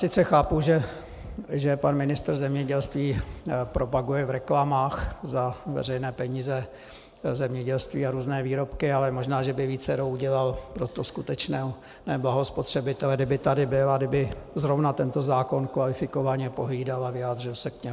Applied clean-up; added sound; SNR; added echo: none; none; none; none.